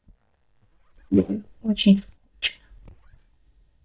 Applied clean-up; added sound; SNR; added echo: neural mask model DeepFilterNet 3.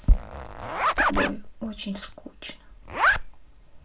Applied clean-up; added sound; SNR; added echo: none; Zipper (clothing); 0 dB; reverberation time 0.2 s.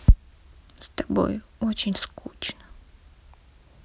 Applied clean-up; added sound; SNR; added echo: none; none; none; none.